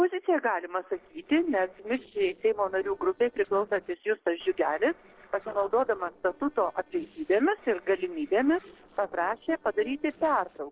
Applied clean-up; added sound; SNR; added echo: neural separator model SepFormer DNS4.